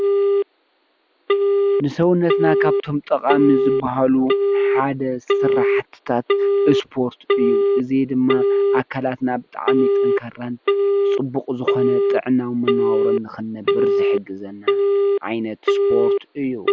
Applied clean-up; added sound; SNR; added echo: none; Telephone; -3 dB; none.